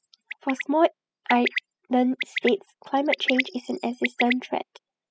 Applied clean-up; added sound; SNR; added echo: classical method spectral subtraction.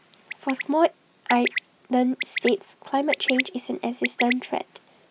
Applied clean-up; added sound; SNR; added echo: none; Bird; 7 dB; none.